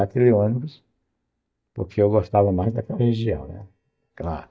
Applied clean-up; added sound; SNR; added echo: neural mask model DeepFilterNet 3.